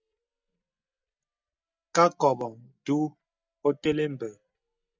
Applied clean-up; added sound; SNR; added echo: neural mask model DeepFilterNet 3.